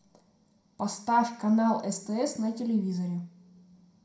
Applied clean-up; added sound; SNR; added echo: none; none; none; reverberation time 0.5 s.